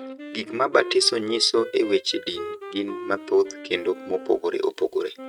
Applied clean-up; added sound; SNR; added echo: neural mask model RNNoise.